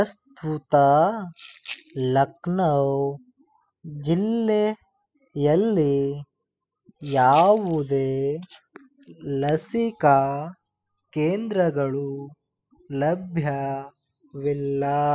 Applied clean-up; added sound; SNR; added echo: classical method spectral subtraction.